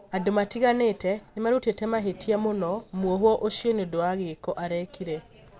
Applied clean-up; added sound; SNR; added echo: none; none; none; none.